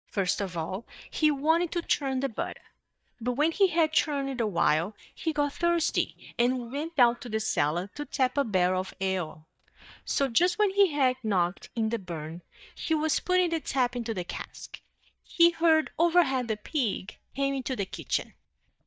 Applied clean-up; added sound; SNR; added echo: neural mask model DeepFilterNet 3.